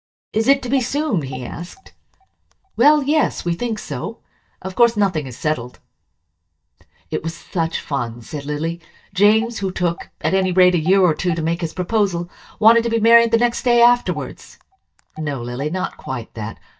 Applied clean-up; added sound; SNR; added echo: neural mask model DeepFilterNet 3.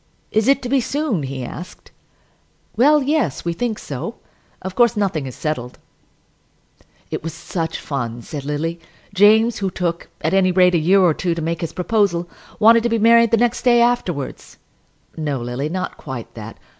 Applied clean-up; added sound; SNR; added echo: none; none; none; none.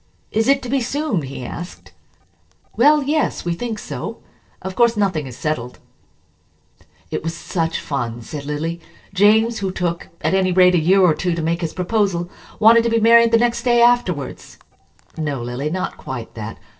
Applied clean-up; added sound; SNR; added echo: neural separator model SepFormer DNS4.